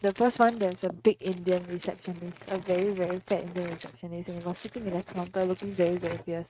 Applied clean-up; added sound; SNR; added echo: neural mask model RNNoise.